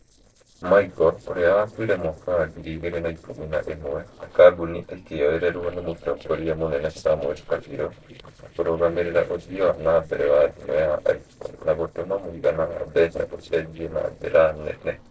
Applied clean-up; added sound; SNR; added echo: neural separator model SepFormer DNS4.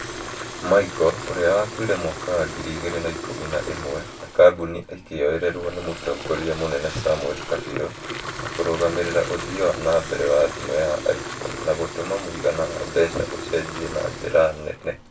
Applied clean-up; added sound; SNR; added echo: none; Fill (with liquid) / Water tap, faucet; 10 dB; reverberation time 0.2 s.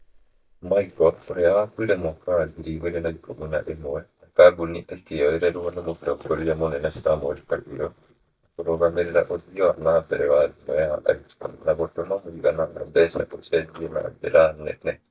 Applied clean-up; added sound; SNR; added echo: neural mask model DeepFilterNet 3.